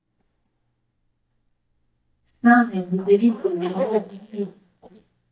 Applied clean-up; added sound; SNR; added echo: neural mask model DeepFilterNet 3.